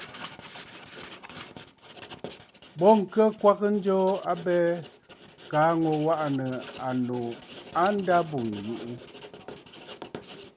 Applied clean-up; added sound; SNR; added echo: none; Writing; 14 dB; none.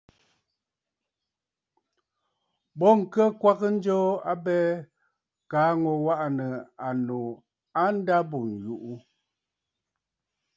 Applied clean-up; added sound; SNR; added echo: none; none; none; none.